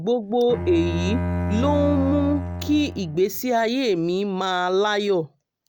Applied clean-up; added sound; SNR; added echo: none; Bowed string instrument; 5 dB; none.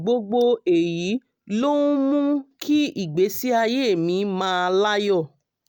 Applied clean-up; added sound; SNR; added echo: none; none; none; none.